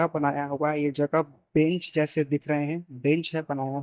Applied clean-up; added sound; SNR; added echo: neural mask model DeepFilterNet 3.